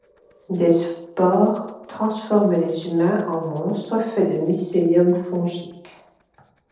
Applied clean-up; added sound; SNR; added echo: neural separator model SepFormer DNS4.